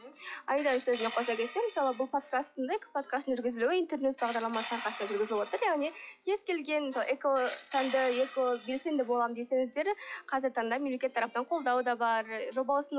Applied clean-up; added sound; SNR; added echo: classical method log-MMSE.